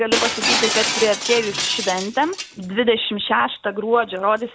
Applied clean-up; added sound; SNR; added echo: none; Shatter; 4 dB; none.